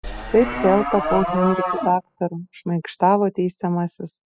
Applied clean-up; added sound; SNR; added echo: classical method spectral subtraction.